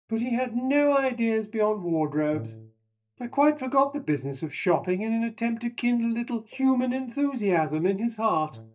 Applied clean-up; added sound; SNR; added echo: neural mask model DeepFilterNet 3.